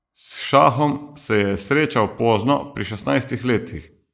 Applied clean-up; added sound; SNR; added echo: neural mask model Resemble Enhance denoiser.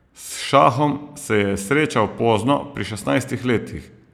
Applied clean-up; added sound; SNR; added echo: none; none; none; none.